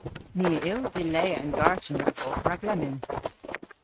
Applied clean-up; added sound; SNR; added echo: neural mask model RNNoise.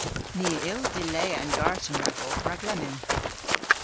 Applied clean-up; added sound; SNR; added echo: none; Run; -4 dB; none.